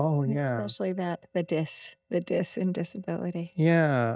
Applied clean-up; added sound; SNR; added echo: neural mask model DeepFilterNet 3.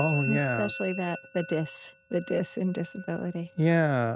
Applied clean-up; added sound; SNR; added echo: neural mask model RNNoise.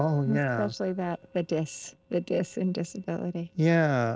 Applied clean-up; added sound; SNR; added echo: neural separator model SepFormer DNS4.